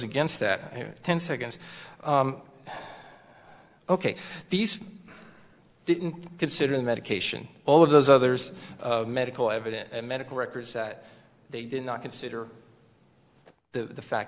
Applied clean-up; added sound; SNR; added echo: none; none; none; none.